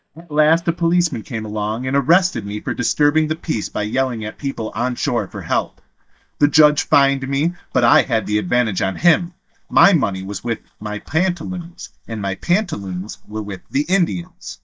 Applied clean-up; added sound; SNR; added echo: neural mask model DeepFilterNet 3.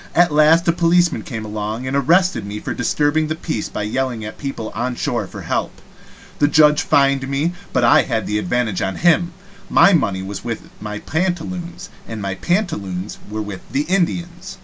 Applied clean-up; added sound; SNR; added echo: none; none; none; none.